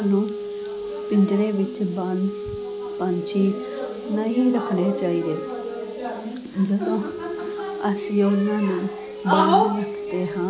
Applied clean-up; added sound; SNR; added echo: none; Wind instrument, woodwind instrument; 8 dB; none.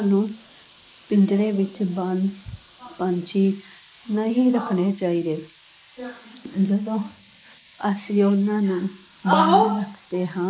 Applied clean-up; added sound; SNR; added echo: neural mask model Resemble Enhance denoiser.